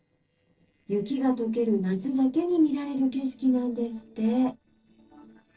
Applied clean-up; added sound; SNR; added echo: neural separator model SepFormer DNS4.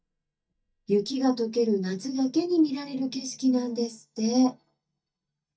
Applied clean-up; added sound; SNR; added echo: neural mask model DeepFilterNet 3.